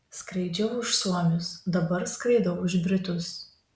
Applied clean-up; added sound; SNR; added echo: none; none; none; none.